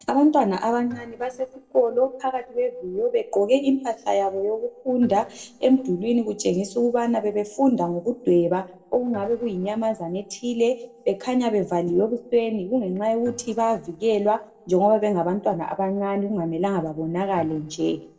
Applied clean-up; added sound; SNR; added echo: neural separator model SepFormer DNS4.